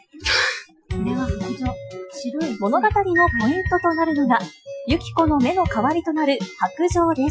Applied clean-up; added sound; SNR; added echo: classical method Wiener filter.